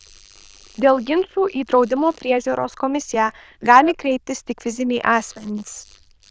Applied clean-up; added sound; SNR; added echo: neural diffusion model UNIVERSE++.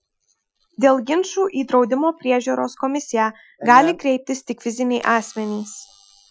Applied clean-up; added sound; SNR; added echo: classical method Wiener filter.